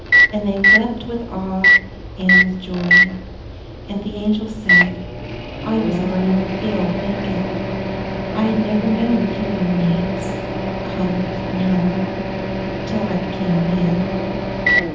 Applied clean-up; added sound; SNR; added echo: none; Microwave oven; -3 dB; reverberation time 0.8 s.